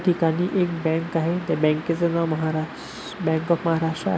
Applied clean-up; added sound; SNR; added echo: none; none; none; none.